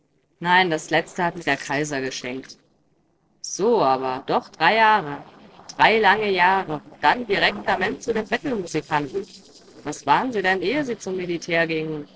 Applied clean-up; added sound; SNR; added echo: neural separator model SepFormer DNS4.